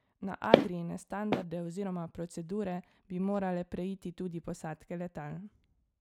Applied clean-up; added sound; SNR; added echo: none; Walk, footsteps; -4 dB; none.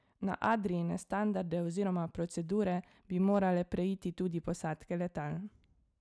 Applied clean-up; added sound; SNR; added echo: none; none; none; none.